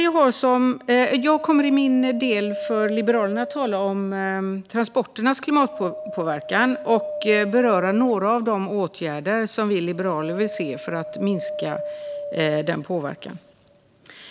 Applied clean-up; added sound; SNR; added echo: none; Wind; 12 dB; none.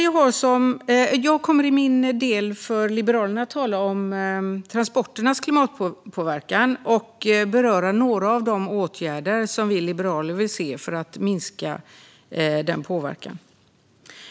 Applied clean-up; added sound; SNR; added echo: none; none; none; none.